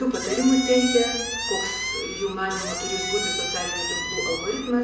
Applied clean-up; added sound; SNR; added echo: none; Squeak; 4 dB; reverberation time 0.4 s.